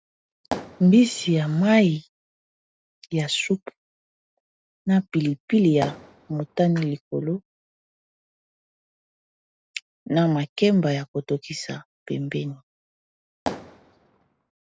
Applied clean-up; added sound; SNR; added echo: none; Fireworks; 10 dB; none.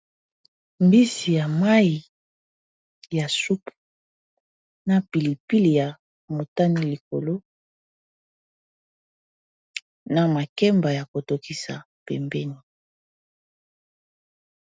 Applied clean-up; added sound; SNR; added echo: none; none; none; none.